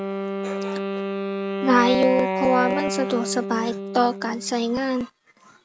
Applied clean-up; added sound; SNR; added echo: none; Wind instrument, woodwind instrument; 4 dB; none.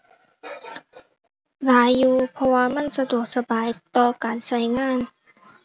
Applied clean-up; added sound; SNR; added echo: none; none; none; none.